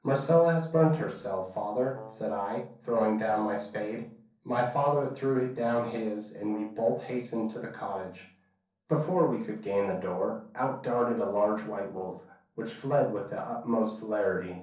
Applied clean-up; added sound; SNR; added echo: neural separator model SepFormer DNS4.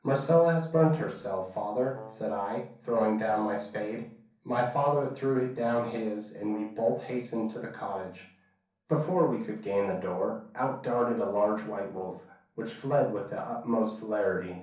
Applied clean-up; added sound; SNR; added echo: none; Brass instrument; 19 dB; reverberation time 0.6 s.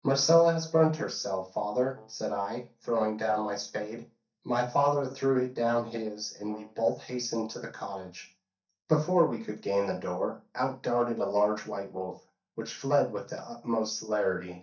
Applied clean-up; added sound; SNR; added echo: neural mask model DeepFilterNet 3.